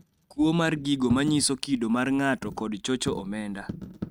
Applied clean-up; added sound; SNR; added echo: neural mask model RNNoise.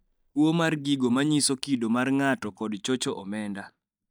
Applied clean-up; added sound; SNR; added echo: neural mask model DeepFilterNet 3.